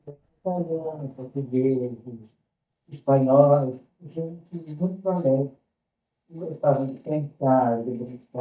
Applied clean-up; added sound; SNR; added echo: neural mask model DeepFilterNet 3.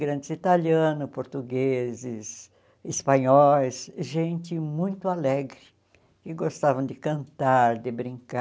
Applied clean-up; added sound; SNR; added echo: none; none; none; none.